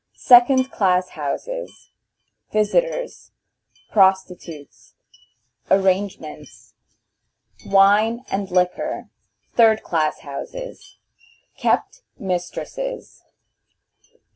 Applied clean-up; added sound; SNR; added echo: none; none; none; none.